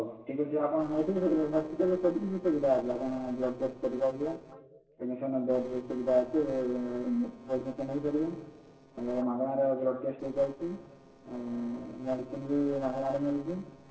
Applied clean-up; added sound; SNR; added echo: neural separator model SepFormer DNS4.